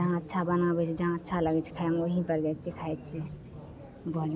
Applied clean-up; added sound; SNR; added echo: none; none; none; none.